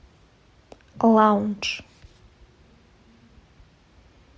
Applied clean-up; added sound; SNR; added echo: none; none; none; none.